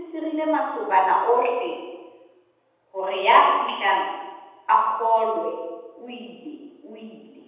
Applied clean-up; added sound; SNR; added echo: none; none; none; reverberation time 1.1 s.